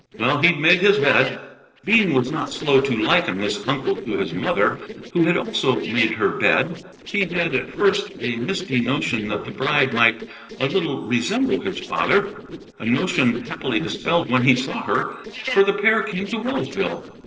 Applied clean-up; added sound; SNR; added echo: neural separator model SepFormer DNS4.